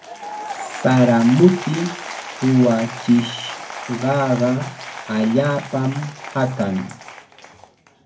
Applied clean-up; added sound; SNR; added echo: none; Applause / Crowd; 13 dB; reverberation time 0.3 s.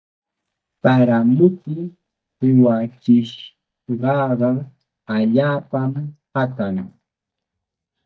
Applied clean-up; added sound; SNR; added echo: neural mask model DeepFilterNet 3.